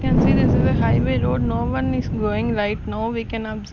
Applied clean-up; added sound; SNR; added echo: none; Wind; -3 dB; none.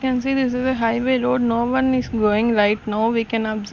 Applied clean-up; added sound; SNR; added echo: none; none; none; none.